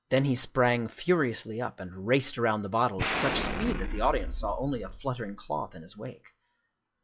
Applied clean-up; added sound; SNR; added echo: classical method log-MMSE.